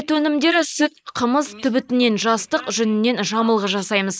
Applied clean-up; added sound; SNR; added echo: neural mask model Resemble Enhance denoiser.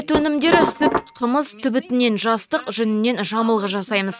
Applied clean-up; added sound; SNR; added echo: neural mask model RNNoise.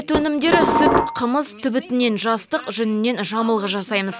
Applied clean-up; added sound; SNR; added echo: none; Dishes, pots, and pans; -2 dB; none.